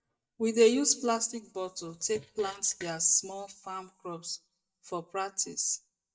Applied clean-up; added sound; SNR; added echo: neural mask model DeepFilterNet 3.